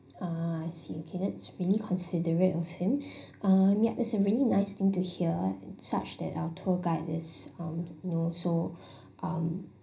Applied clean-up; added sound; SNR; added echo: none; none; none; reverberation time 0.4 s.